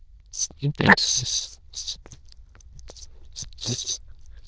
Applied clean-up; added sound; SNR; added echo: neural diffusion model UNIVERSE++.